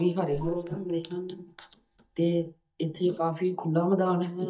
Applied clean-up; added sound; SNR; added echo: neural mask model DeepFilterNet 3.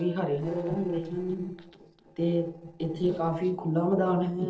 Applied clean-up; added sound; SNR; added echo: neural separator model SepFormer DNS4.